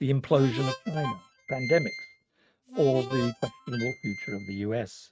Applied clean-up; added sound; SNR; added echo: neural mask model RNNoise.